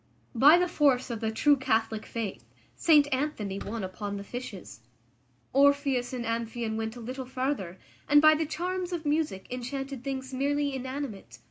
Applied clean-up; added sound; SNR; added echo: none; Fireworks; 19 dB; none.